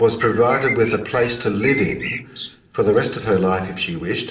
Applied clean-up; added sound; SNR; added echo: none; Bird; 11 dB; reverberation time 1.7 s.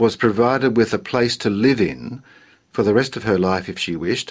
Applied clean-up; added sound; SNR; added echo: none; none; none; none.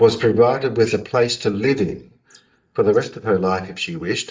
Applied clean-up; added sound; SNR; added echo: neural mask model DeepFilterNet 3.